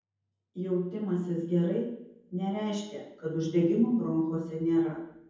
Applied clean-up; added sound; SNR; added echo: none; none; none; reverberation time 0.9 s.